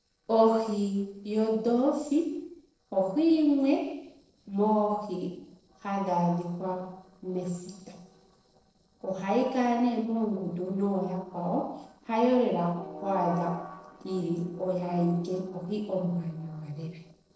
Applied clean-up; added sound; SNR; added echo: neural separator model SepFormer DNS4.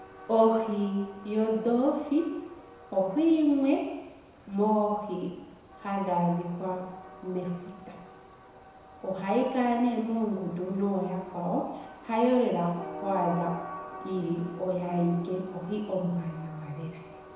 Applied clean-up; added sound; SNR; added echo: none; Train; 16 dB; reverberation time 1.0 s.